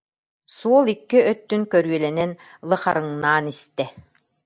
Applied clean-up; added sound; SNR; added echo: none; none; none; none.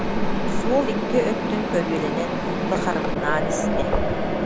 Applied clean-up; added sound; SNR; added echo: none; Mechanisms; -5 dB; none.